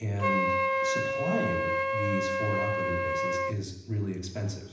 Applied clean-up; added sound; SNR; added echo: none; Wind instrument, woodwind instrument; -3 dB; reverberation time 0.9 s.